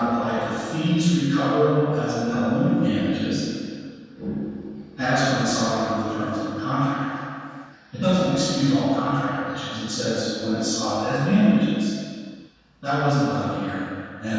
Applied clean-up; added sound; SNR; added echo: none; none; none; reverberation time 2.1 s.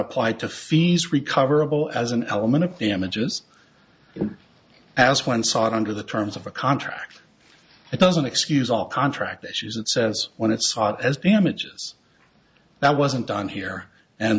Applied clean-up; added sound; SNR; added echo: none; none; none; none.